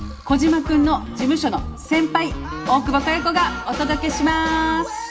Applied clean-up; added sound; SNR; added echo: none; none; none; reverberation time 1.0 s.